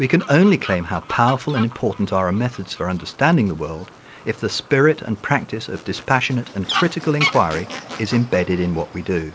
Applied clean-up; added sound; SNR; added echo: none; Fowl; 12 dB; none.